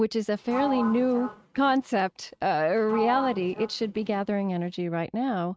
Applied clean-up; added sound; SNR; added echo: neural mask model RNNoise.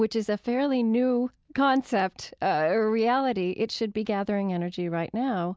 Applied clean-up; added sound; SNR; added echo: none; none; none; none.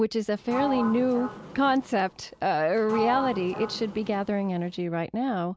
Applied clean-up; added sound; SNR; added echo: none; Sliding door; 10 dB; none.